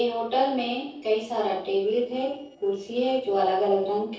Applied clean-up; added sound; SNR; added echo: neural separator model SepFormer DNS4.